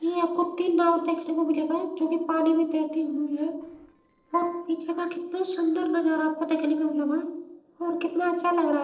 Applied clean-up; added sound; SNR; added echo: neural separator model SepFormer DNS4.